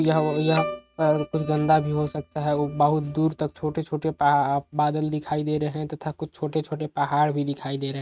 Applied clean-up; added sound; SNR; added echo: neural mask model RNNoise.